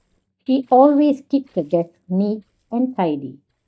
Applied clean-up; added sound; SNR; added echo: neural mask model DeepFilterNet 3.